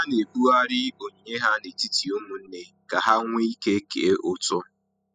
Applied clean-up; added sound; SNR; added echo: classical method spectral subtraction.